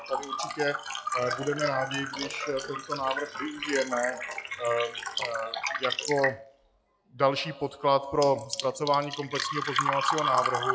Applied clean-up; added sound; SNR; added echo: classical method log-MMSE.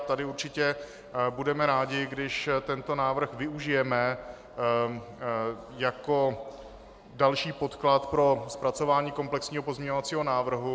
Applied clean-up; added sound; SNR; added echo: none; none; none; none.